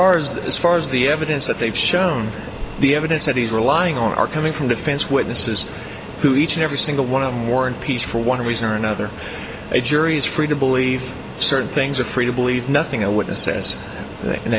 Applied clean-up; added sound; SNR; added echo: none; Fixed-wing aircraft, airplane; 13 dB; none.